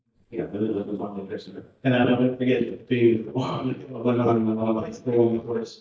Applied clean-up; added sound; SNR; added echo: neural mask model DeepFilterNet 3.